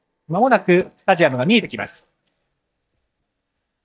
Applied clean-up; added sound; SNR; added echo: neural mask model DeepFilterNet 3.